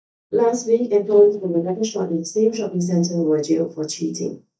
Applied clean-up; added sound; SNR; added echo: neural mask model DeepFilterNet 3.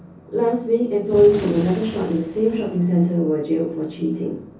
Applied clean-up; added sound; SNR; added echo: none; Gunshot, gunfire; 15 dB; reverberation time 0.6 s.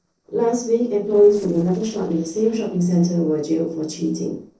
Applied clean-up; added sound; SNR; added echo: neural separator model SepFormer DNS4.